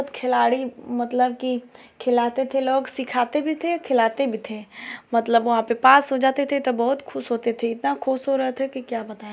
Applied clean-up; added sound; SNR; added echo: none; none; none; none.